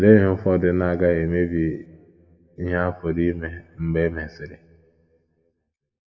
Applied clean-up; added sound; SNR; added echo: none; none; none; reverberation time 1.1 s.